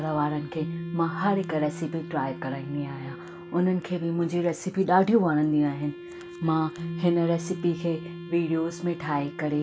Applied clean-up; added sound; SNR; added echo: none; Wind instrument, woodwind instrument + Bass guitar; 11 dB; none.